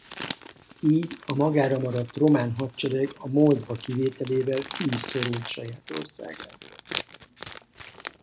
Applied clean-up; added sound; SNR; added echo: none; Crumpling, crinkling; 12 dB; none.